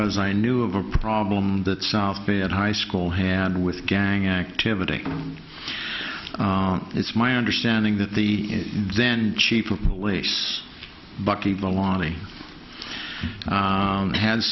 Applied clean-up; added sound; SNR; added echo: none; none; none; none.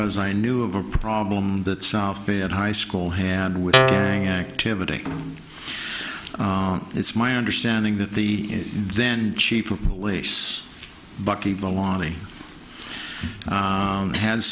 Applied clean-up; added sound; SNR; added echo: none; Guitar; -4 dB; none.